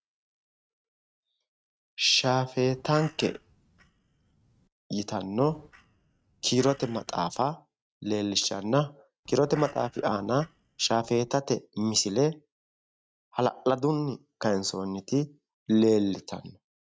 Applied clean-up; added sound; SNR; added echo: neural mask model RNNoise.